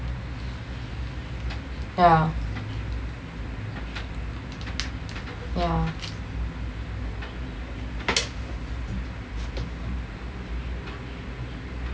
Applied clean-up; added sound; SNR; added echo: none; none; none; none.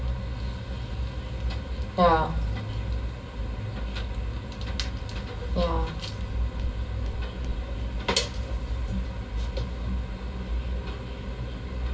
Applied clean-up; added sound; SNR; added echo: none; Walk, footsteps; 10 dB; reverberation time 1.6 s.